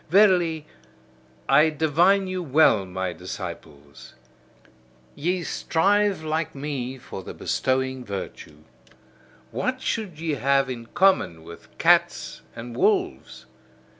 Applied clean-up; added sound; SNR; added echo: none; none; none; none.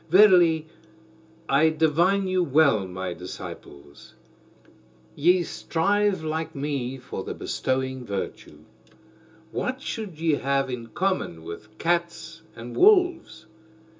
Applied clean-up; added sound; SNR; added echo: none; none; none; reverberation time 0.2 s.